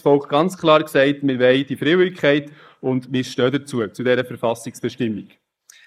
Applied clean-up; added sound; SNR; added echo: neural mask model Resemble Enhance denoiser.